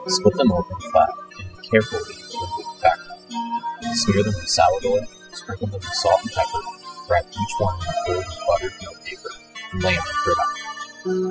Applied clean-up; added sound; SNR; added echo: classical method spectral subtraction.